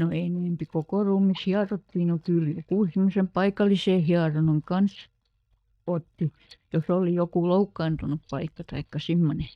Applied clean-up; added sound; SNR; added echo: neural mask model DeepFilterNet 3.